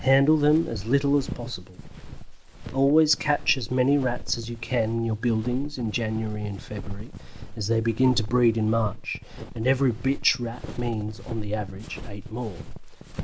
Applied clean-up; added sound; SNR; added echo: none; Walk, footsteps; 9 dB; none.